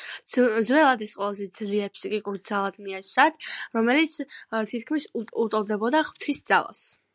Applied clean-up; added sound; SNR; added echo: none; none; none; none.